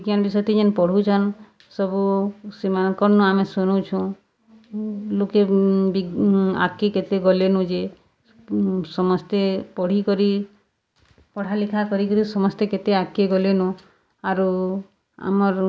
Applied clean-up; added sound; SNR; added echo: none; none; none; none.